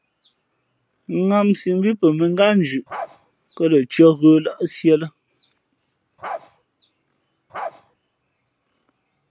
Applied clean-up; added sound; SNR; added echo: none; Bark; 15 dB; none.